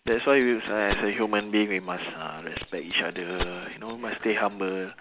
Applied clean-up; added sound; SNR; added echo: none; Keys jangling; 13 dB; none.